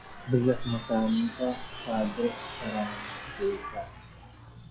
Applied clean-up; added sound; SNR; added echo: classical method log-MMSE.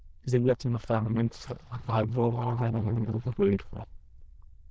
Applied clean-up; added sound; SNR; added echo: neural diffusion model UNIVERSE++.